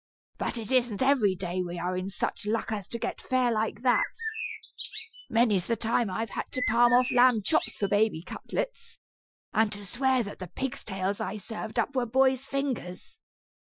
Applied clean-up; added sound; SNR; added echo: classical method Wiener filter.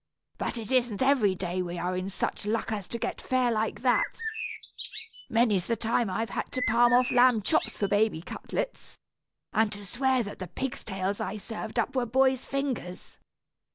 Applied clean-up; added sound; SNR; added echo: none; Bird; 10 dB; none.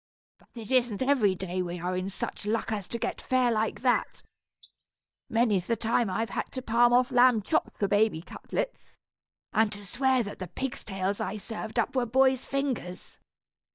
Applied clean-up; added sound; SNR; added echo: neural mask model DeepFilterNet 3.